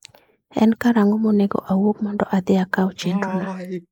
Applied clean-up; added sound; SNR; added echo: neural mask model Resemble Enhance denoiser.